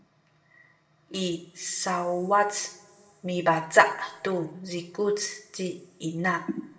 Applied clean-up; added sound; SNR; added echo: none; none; none; reverberation time 1.0 s.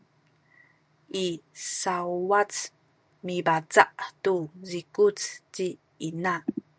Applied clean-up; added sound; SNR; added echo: none; none; none; none.